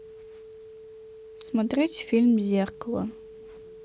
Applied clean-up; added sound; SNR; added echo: none; Telephone; 18 dB; none.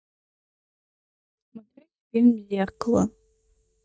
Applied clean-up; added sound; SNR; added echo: neural mask model DeepFilterNet 3.